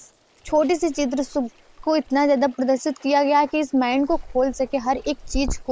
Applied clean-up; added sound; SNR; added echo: neural mask model Resemble Enhance denoiser.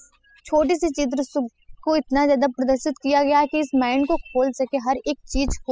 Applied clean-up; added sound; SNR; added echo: classical method spectral subtraction.